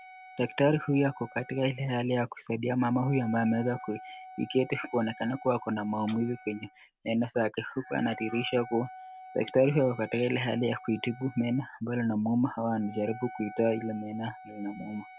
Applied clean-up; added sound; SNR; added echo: none; Wind instrument, woodwind instrument; 18 dB; none.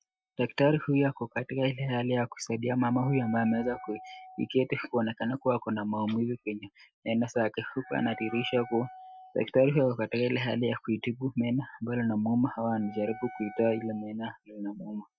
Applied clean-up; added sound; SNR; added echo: classical method Wiener filter.